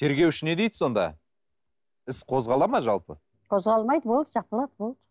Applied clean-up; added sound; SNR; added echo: none; none; none; none.